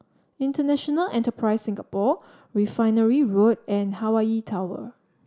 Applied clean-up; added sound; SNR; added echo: none; none; none; none.